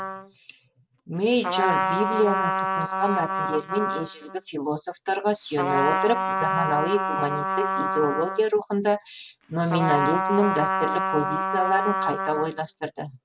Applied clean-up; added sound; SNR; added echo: neural mask model RNNoise.